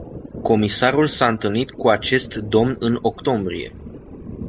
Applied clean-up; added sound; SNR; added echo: none; Thunder; 15 dB; none.